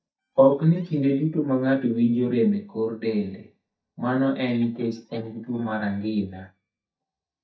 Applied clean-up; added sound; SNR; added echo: neural mask model DeepFilterNet 3.